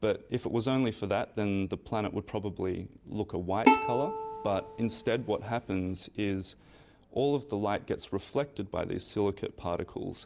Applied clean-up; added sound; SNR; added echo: none; Bowed string instrument; -1 dB; none.